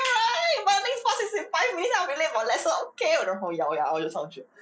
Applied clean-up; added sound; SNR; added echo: none; none; none; none.